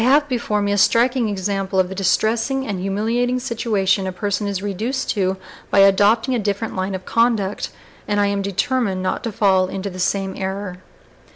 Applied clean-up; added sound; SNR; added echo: none; none; none; none.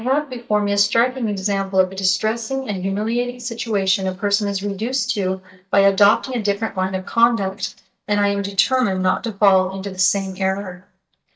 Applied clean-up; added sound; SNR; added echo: neural mask model DeepFilterNet 3.